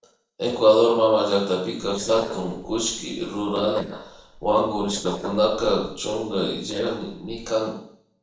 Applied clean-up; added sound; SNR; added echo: neural separator model SepFormer DNS4.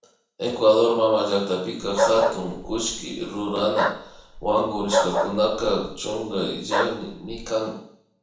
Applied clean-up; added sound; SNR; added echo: none; Bark; 4 dB; reverberation time 0.7 s.